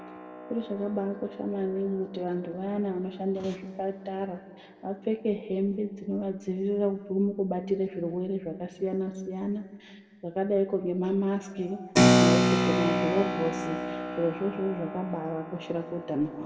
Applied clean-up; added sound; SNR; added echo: none; Keyboard (musical); 1 dB; reverberation time 1.3 s.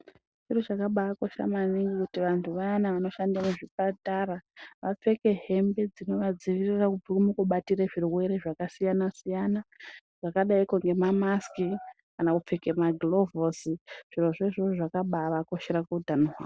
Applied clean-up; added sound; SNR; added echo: none; none; none; none.